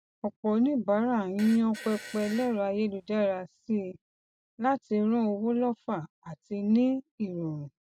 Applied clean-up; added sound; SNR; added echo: none; Fart; 18 dB; none.